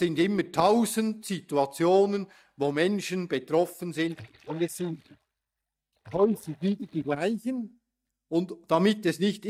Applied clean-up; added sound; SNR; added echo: neural mask model DeepFilterNet 3.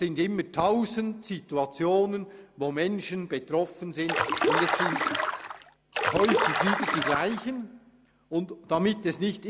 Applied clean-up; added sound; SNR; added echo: none; Stream; -2 dB; none.